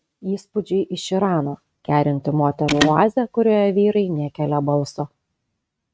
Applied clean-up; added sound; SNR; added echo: neural mask model RNNoise.